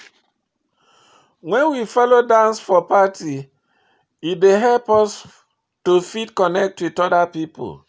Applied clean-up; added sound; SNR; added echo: none; none; none; none.